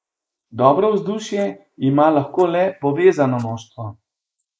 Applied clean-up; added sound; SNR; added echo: neural mask model Resemble Enhance denoiser.